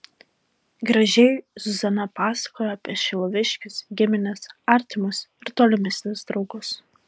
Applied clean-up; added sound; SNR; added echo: none; none; none; none.